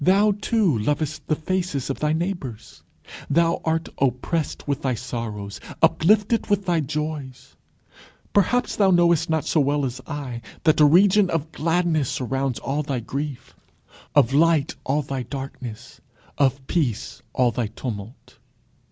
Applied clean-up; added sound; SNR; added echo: none; none; none; none.